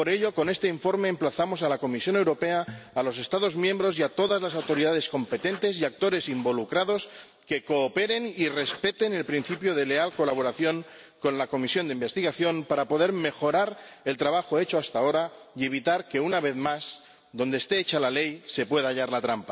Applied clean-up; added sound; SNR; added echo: none; Writing; 20 dB; none.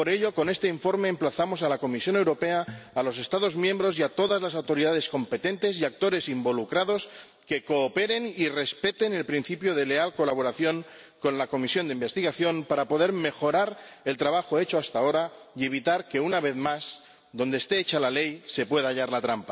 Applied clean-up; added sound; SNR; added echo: none; none; none; none.